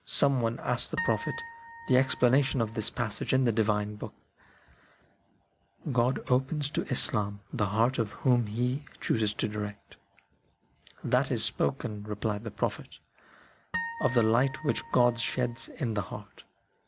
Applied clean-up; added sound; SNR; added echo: none; Harp; 10 dB; none.